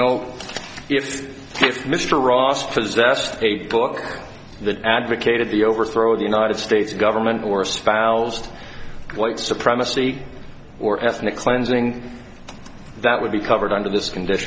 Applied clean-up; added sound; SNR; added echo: none; none; none; none.